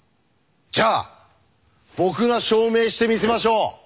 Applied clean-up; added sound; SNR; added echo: none; none; none; none.